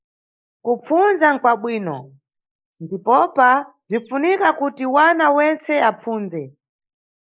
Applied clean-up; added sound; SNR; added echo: neural mask model Resemble Enhance denoiser.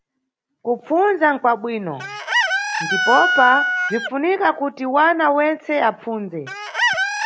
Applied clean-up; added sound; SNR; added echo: none; Chicken, rooster; 4 dB; none.